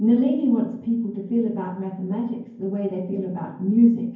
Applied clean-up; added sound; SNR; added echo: none; none; none; reverberation time 0.9 s.